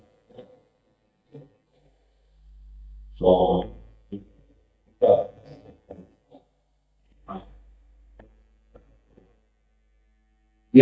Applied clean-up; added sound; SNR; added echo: neural mask model DeepFilterNet 3.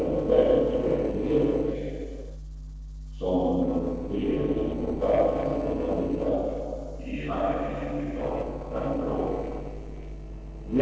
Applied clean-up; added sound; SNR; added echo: neural separator model SepFormer DNS4.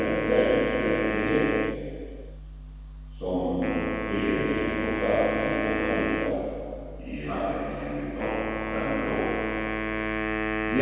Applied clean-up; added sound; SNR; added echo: none; Wind instrument, woodwind instrument; 3 dB; reverberation time 2.1 s.